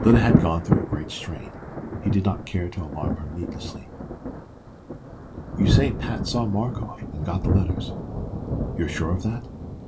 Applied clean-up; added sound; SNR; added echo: none; Thunder; 0 dB; reverberation time 0.2 s.